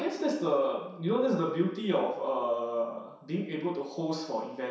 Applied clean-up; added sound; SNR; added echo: none; none; none; reverberation time 0.7 s.